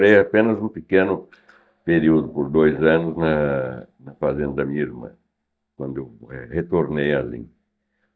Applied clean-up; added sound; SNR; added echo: neural mask model DeepFilterNet 3.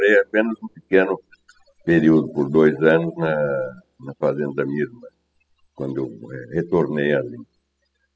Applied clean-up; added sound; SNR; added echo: classical method spectral subtraction.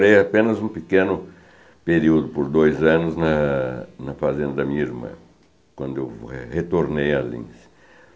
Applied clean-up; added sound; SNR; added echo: none; none; none; none.